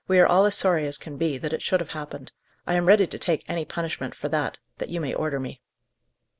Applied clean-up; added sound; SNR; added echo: none; none; none; none.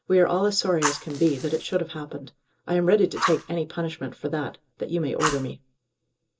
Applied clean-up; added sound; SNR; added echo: none; Fire; 10 dB; reverberation time 0.2 s.